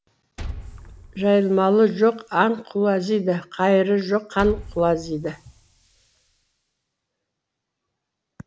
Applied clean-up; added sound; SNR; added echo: none; Liquid; 17 dB; none.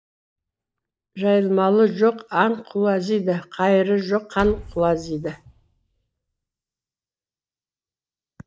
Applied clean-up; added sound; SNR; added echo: neural mask model DeepFilterNet 3.